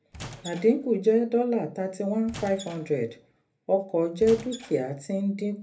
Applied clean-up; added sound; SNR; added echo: none; Squeak / Wood; 17 dB; reverberation time 0.3 s.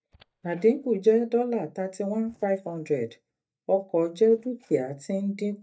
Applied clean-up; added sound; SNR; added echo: neural mask model DeepFilterNet 3.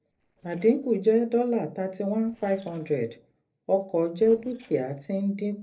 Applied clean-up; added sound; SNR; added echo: neural separator model SepFormer DNS4.